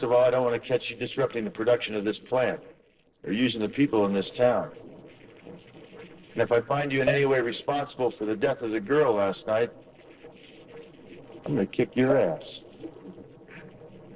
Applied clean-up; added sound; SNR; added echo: neural separator model SepFormer DNS4.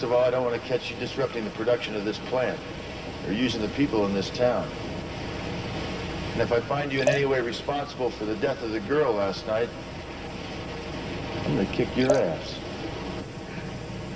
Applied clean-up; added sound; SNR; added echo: none; Liquid; 7 dB; reverberation time 2.8 s.